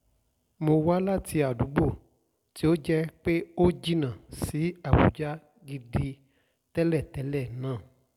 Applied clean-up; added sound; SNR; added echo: none; none; none; none.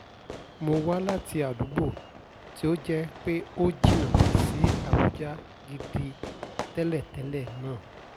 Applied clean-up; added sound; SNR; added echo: none; Fire / Fireworks; 1 dB; none.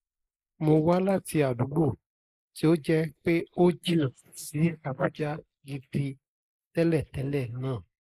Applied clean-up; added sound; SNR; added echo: neural mask model Resemble Enhance denoiser.